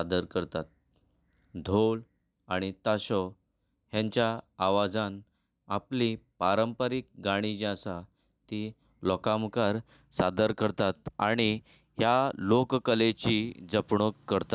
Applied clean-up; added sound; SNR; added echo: none; none; none; none.